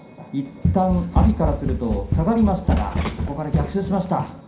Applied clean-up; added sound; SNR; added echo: none; Run; 0 dB; reverberation time 0.5 s.